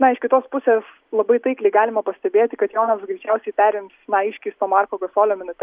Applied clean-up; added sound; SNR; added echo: none; none; none; none.